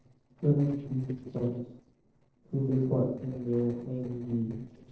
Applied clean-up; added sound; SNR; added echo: neural separator model SepFormer DNS4.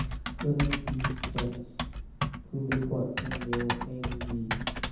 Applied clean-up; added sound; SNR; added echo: none; Typing; 0 dB; reverberation time 0.9 s.